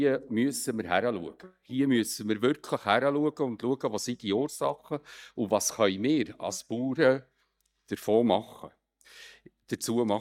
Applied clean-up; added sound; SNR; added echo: neural mask model DeepFilterNet 3.